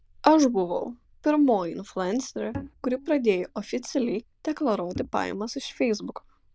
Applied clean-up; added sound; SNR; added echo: neural diffusion model UNIVERSE++.